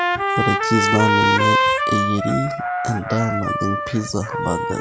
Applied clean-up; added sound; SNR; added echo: none; Trumpet; -2 dB; none.